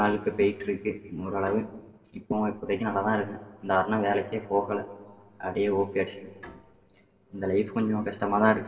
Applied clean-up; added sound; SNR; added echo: neural separator model SepFormer DNS4.